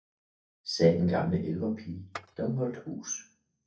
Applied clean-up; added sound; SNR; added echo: neural mask model DeepFilterNet 3.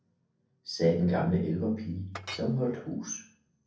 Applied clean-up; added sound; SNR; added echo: none; Chink, clink; 17 dB; reverberation time 0.6 s.